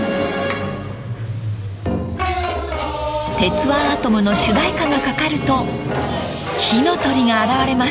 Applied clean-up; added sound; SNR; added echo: none; none; none; none.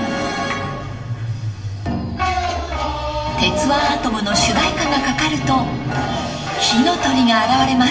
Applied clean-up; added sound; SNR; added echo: none; none; none; reverberation time 0.8 s.